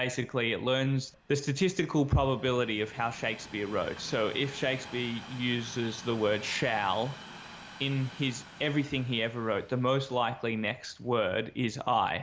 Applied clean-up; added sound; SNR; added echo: none; Train; 18 dB; none.